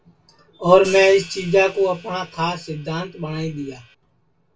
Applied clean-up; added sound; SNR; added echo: none; Hi-hat; 19 dB; reverberation time 0.2 s.